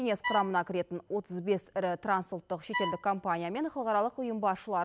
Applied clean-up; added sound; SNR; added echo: none; Bowed string instrument; 6 dB; none.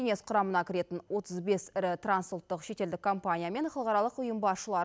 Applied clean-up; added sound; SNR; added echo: none; none; none; none.